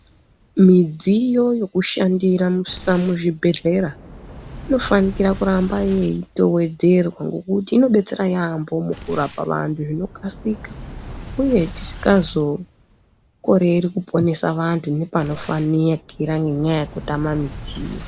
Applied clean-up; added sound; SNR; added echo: none; Boom; 17 dB; none.